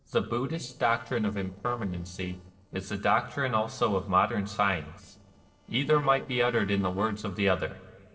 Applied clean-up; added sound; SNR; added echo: neural separator model SepFormer DNS4.